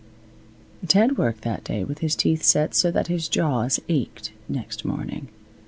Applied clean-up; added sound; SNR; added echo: none; none; none; none.